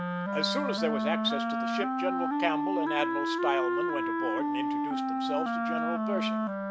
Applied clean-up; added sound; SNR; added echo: none; Wind instrument, woodwind instrument; -5 dB; none.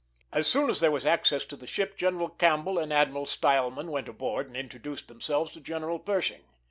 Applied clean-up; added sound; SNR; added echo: none; none; none; none.